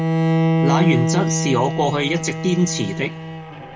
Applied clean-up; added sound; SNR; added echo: none; Bowed string instrument; -1 dB; none.